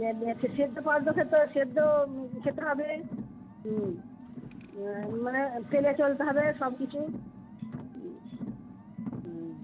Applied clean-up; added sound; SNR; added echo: none; Car; 11 dB; none.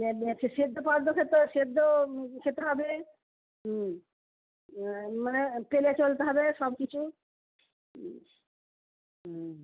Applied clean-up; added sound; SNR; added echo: none; none; none; none.